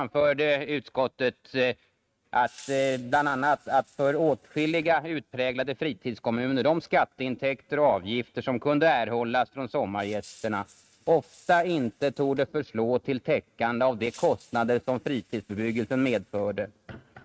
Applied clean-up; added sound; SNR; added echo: neural mask model RNNoise.